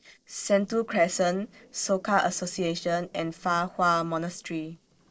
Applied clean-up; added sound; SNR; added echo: neural separator model SepFormer DNS4.